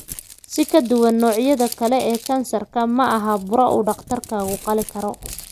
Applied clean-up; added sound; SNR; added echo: none; Crumpling, crinkling; 17 dB; none.